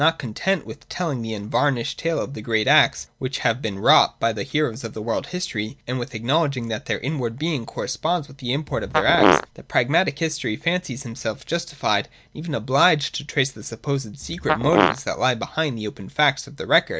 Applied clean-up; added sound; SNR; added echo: neural mask model DeepFilterNet 3.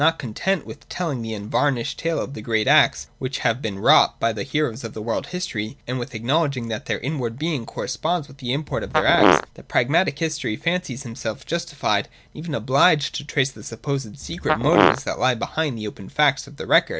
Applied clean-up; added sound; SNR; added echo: none; Fart; -2 dB; none.